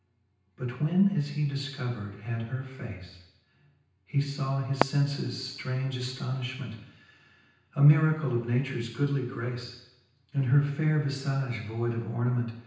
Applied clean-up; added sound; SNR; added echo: none; Fireworks; 8 dB; reverberation time 0.9 s.